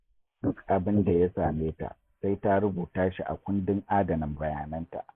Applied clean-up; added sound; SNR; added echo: neural mask model Resemble Enhance denoiser.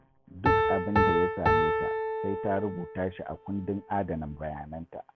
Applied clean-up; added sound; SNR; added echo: none; Piano; -3 dB; none.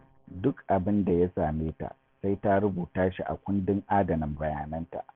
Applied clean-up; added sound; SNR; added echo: none; none; none; none.